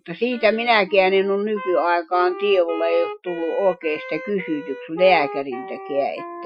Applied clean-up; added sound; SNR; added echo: classical method Wiener filter.